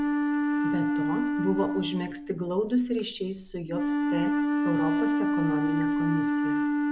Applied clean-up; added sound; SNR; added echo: none; Wind instrument, woodwind instrument; -5 dB; none.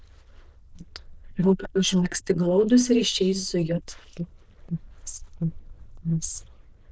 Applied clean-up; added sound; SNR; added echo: neural diffusion model UNIVERSE++.